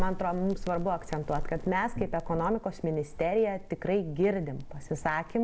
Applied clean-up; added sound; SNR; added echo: none; Crackle; 7 dB; none.